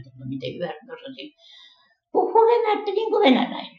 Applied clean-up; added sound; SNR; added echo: classical method Wiener filter.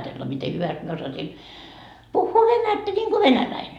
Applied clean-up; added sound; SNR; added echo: none; none; none; none.